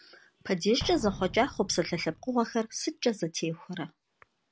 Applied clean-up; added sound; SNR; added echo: none; Explosion; 17 dB; none.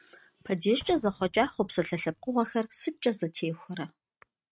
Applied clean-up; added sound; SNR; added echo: neural mask model RNNoise.